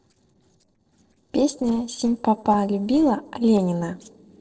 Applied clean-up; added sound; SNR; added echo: neural separator model SepFormer DNS4.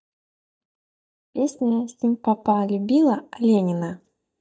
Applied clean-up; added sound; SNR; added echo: neural mask model DeepFilterNet 3.